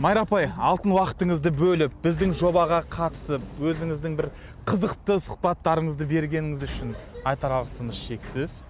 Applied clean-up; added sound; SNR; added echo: none; Sliding door; 17 dB; none.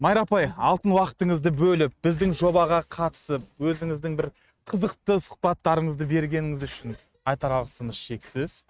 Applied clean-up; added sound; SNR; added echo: neural mask model RNNoise.